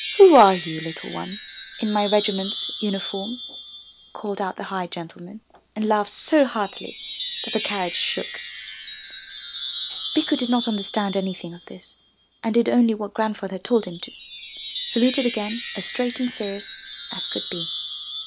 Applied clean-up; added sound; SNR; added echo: none; Wind chime; 0 dB; none.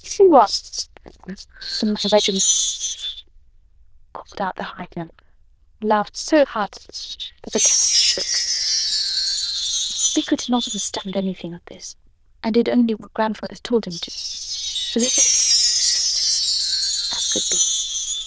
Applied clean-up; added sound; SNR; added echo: neural diffusion model UNIVERSE++.